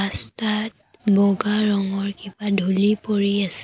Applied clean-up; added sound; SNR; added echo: none; none; none; none.